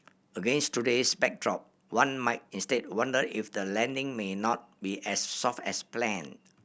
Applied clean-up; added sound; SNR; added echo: none; none; none; none.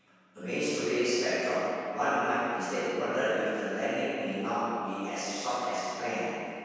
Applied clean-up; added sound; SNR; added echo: none; none; none; reverberation time 2.2 s.